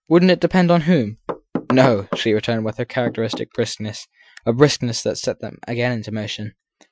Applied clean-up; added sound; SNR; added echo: classical method Wiener filter.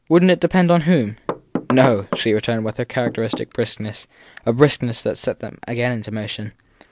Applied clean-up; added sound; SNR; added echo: none; Knock / Wood; 10 dB; none.